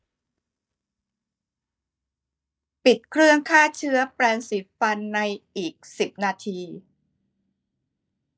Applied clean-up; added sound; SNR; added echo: neural mask model DeepFilterNet 3.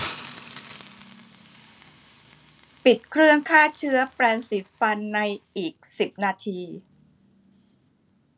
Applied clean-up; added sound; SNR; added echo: none; Hiss; 19 dB; none.